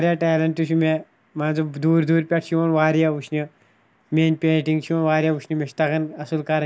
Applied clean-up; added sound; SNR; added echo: none; none; none; none.